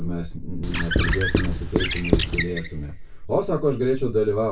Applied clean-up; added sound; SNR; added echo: none; Squeak / Writing; 0 dB; reverberation time 0.2 s.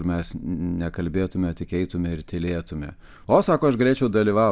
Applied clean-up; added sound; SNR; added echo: none; none; none; none.